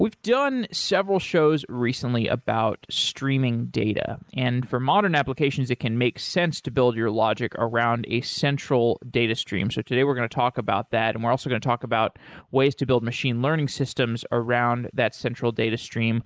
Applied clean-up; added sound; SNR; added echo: neural mask model Resemble Enhance denoiser.